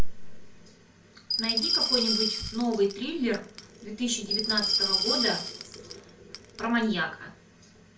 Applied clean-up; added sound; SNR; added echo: none; Glass; 0 dB; reverberation time 0.2 s.